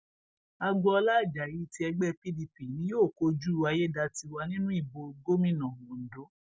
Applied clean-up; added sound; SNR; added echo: none; none; none; none.